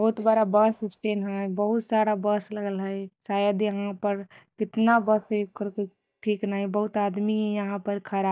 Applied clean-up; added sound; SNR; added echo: neural mask model DeepFilterNet 3.